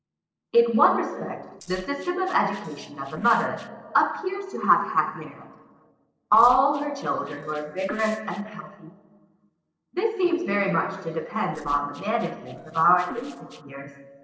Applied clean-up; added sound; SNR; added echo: neural separator model SepFormer DNS4.